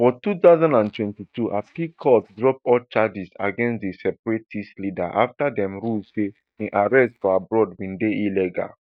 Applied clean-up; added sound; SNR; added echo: neural mask model DeepFilterNet 3.